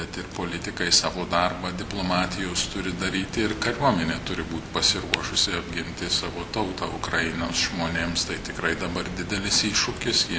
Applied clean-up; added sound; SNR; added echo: none; none; none; none.